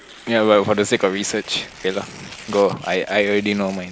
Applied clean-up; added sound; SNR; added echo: none; Tearing; 19 dB; none.